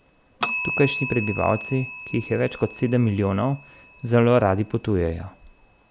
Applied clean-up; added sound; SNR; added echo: none; Bell; 11 dB; none.